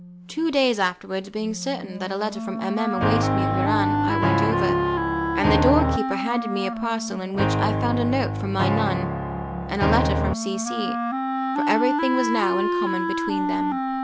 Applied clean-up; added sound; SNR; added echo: none; Piano + Wind instrument, woodwind instrument; -3 dB; none.